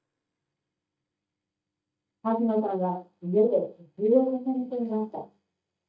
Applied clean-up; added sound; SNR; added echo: neural mask model DeepFilterNet 3.